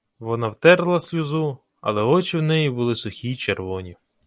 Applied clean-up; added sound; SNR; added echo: none; none; none; none.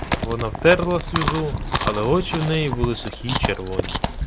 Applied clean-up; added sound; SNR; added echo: none; Chewing, mastication; 3 dB; none.